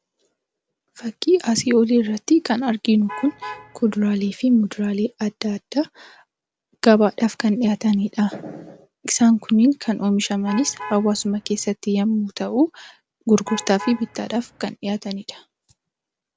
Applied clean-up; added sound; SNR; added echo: none; Alarm / Truck; 15 dB; none.